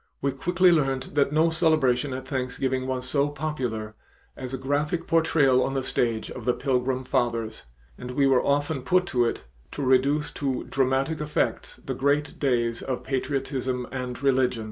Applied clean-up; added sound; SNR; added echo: none; none; none; none.